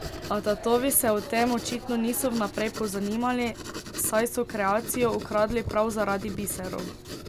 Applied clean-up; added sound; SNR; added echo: none; Writing; 11 dB; none.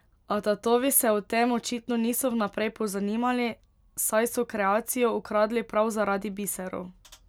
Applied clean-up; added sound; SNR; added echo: none; none; none; none.